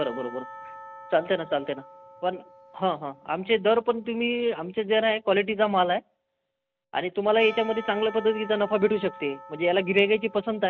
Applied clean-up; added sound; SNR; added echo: none; Church bell / Percussion; 19 dB; none.